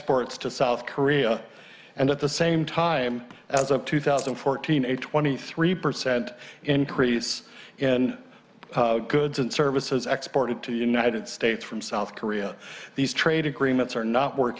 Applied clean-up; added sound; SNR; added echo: none; Camera; 20 dB; none.